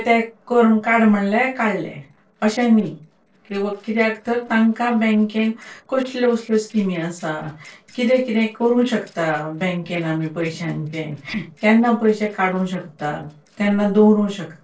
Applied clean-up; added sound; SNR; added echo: neural separator model SepFormer DNS4.